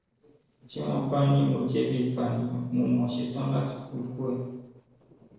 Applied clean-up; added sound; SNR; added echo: neural separator model SepFormer DNS4.